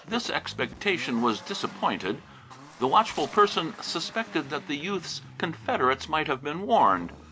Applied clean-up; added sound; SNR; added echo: none; Splash, splatter + Accelerating, revving, vroom; 18 dB; none.